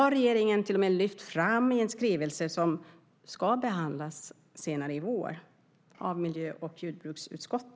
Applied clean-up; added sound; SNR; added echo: none; none; none; none.